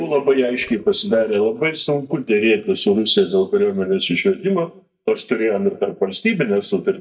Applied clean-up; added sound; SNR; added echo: neural mask model DeepFilterNet 3.